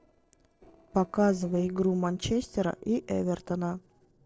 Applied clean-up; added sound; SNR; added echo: neural separator model SepFormer DNS4.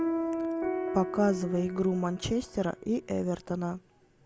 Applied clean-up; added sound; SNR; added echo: none; Piano; 5 dB; none.